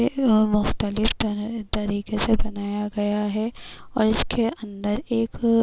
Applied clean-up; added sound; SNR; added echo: none; none; none; none.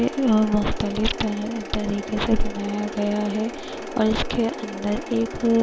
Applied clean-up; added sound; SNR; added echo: none; Mechanisms; 11 dB; none.